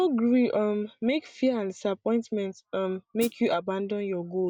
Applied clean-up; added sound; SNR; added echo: none; Hi-hat; 12 dB; none.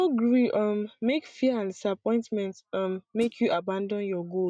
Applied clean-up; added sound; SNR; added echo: neural mask model RNNoise.